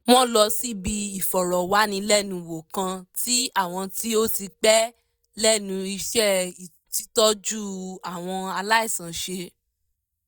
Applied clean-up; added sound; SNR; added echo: neural mask model DeepFilterNet 3.